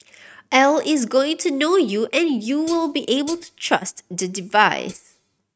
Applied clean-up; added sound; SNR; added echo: neural mask model RNNoise.